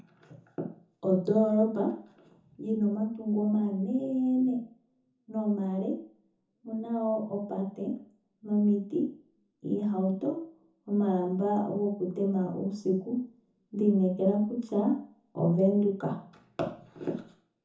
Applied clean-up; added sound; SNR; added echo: none; none; none; reverberation time 0.5 s.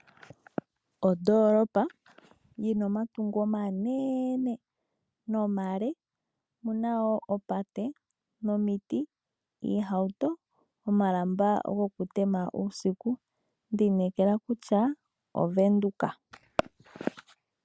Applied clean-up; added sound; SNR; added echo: none; none; none; none.